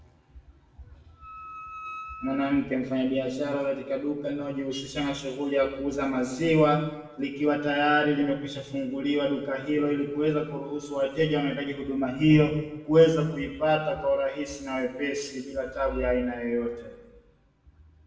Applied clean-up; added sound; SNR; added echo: none; Wind instrument, woodwind instrument; 16 dB; reverberation time 1.0 s.